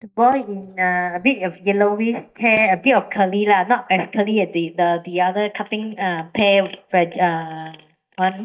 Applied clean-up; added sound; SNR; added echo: neural mask model DeepFilterNet 3.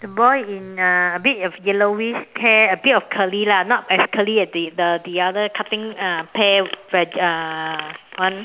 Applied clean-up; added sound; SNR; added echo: none; none; none; none.